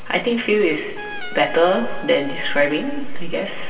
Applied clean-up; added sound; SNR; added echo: none; Trumpet; 18 dB; reverberation time 2.1 s.